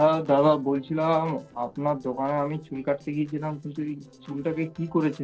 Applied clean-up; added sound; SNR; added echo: neural separator model SepFormer DNS4.